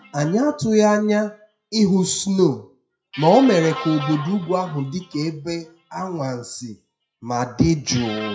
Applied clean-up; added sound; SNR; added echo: classical method WPE with log-MMSE.